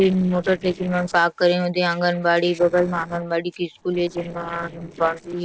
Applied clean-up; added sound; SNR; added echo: neural separator model SepFormer DNS4.